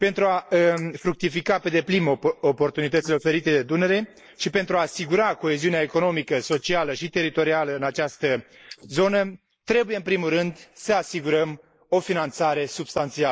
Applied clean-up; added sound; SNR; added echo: neural mask model Resemble Enhance denoiser.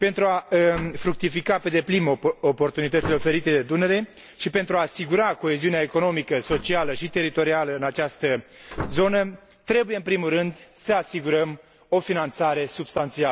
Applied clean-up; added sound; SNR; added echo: none; Slam; 12 dB; none.